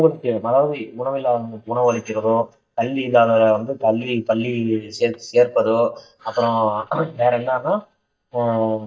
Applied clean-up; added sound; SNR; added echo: neural mask model DeepFilterNet 3.